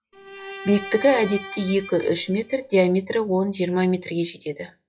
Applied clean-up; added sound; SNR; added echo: classical method log-MMSE.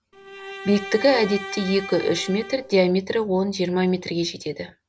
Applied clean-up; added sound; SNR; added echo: none; Bowed string instrument; 12 dB; none.